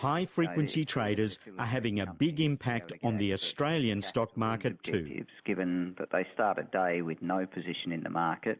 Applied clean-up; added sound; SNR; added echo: none; none; none; none.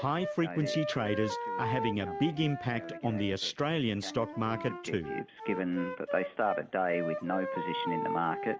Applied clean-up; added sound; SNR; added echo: none; Wind instrument, woodwind instrument; 6 dB; none.